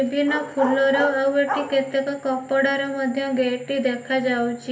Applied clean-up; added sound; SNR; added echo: none; Bark; 10 dB; reverberation time 0.3 s.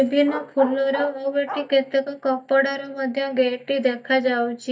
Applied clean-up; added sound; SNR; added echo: neural mask model DeepFilterNet 3.